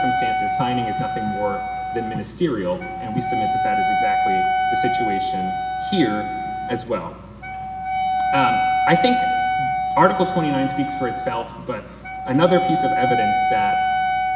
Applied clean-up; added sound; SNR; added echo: none; Wind instrument, woodwind instrument; -2 dB; none.